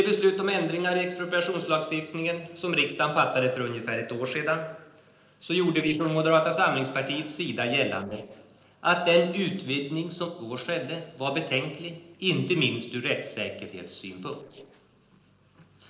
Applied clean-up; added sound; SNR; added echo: neural separator model SepFormer DNS4.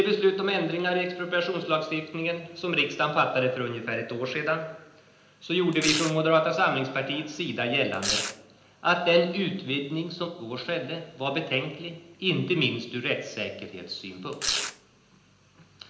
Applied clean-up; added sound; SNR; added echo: none; Domestic sounds, home sounds; 4 dB; reverberation time 0.8 s.